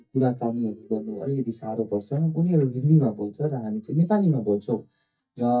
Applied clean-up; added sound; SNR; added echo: neural mask model DeepFilterNet 3.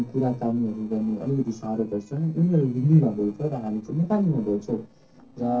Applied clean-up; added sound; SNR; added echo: neural separator model SepFormer DNS4.